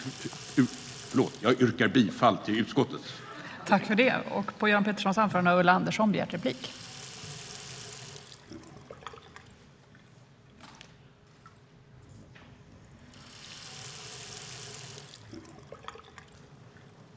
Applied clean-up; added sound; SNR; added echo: none; Sink (filling or washing); 18 dB; none.